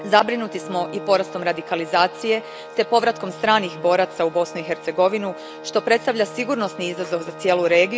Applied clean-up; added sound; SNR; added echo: none; Organ; 15 dB; none.